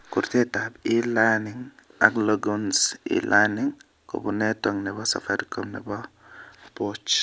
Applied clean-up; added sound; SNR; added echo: none; none; none; none.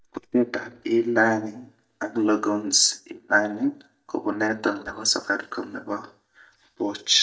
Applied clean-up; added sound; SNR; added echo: neural mask model DeepFilterNet 3.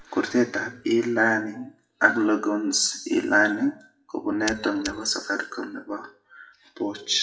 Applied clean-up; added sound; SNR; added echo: classical method WPE with log-MMSE.